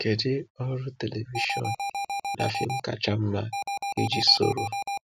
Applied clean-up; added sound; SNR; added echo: classical method spectral subtraction.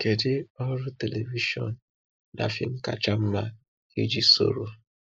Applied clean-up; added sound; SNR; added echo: neural mask model Resemble Enhance denoiser.